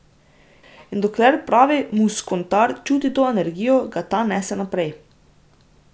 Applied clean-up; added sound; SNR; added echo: none; none; none; none.